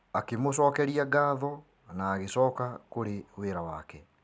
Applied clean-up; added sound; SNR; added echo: none; none; none; none.